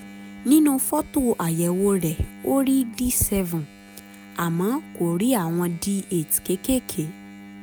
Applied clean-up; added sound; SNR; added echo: none; Engine; 19 dB; none.